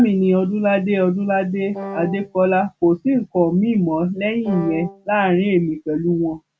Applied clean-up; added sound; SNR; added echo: none; Wind instrument, woodwind instrument; 12 dB; none.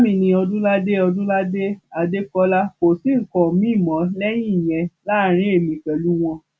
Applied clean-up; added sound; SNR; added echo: none; none; none; none.